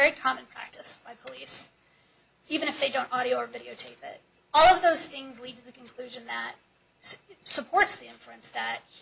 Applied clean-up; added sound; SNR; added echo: none; none; none; none.